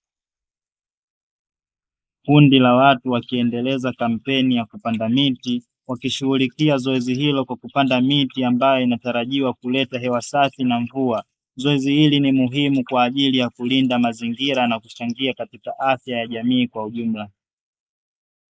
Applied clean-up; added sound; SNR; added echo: neural mask model Resemble Enhance denoiser.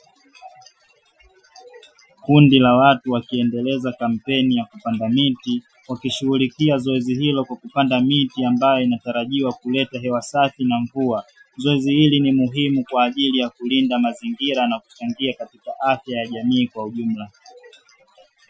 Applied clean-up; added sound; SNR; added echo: classical method Wiener filter.